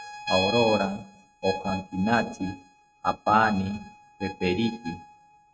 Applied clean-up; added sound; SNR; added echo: neural mask model RNNoise.